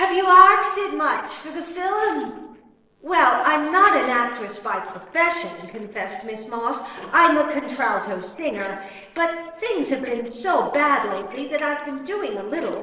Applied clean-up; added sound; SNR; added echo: neural separator model SepFormer DNS4.